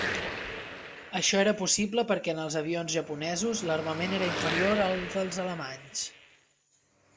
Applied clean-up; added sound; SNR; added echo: none; Car passing by / Traffic noise, roadway noise / Engine; 8 dB; none.